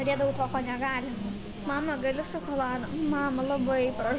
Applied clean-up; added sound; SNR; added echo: none; Guitar; 12 dB; none.